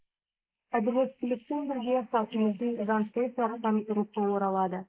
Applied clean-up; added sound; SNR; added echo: neural mask model Resemble Enhance denoiser.